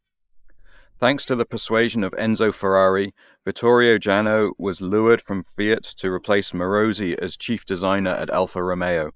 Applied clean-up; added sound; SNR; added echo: neural mask model Resemble Enhance denoiser.